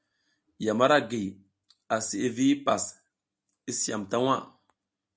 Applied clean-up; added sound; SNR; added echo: none; none; none; none.